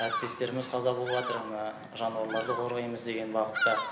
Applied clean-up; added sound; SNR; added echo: none; Bird vocalization, bird call, bird song; 4 dB; reverberation time 1.1 s.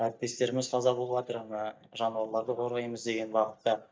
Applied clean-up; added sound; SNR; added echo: neural mask model DeepFilterNet 3.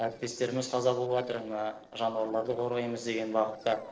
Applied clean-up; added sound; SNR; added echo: neural separator model SepFormer DNS4.